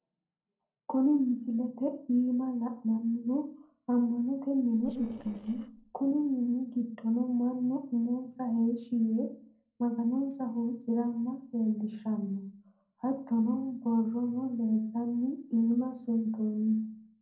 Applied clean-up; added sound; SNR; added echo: neural separator model SepFormer DNS4.